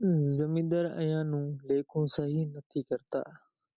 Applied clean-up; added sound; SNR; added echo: none; none; none; none.